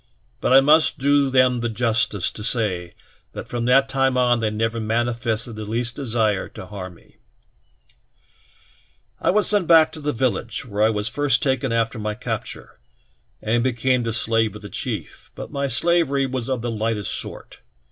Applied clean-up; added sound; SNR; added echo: none; none; none; none.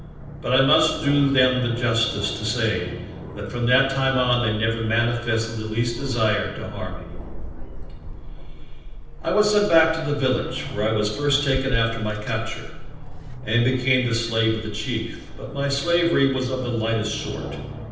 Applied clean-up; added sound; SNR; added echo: none; Aircraft; 9 dB; reverberation time 0.9 s.